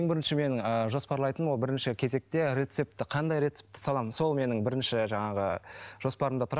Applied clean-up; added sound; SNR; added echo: none; none; none; none.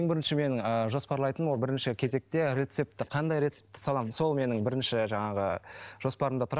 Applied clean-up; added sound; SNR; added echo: neural separator model SepFormer DNS4.